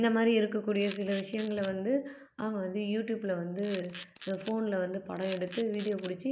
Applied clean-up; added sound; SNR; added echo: none; Camera; 9 dB; none.